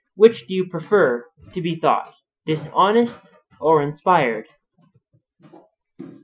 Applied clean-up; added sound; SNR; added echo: classical method Wiener filter.